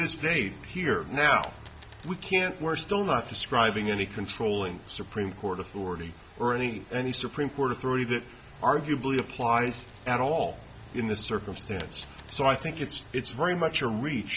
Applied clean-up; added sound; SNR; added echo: none; Motorcycle + Coin (dropping); 20 dB; none.